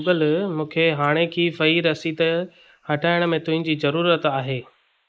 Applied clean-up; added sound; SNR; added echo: neural mask model Resemble Enhance denoiser.